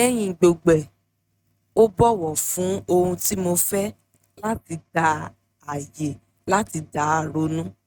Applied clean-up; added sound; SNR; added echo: neural mask model RNNoise.